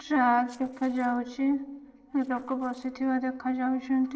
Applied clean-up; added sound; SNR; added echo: neural separator model SepFormer DNS4.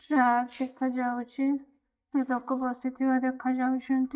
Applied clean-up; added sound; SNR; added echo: neural mask model DeepFilterNet 3.